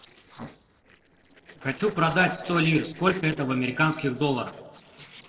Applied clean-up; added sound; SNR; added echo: neural separator model SepFormer DNS4.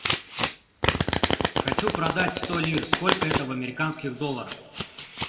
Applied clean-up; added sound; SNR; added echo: none; Domestic sounds, home sounds; -2 dB; reverberation time 1.5 s.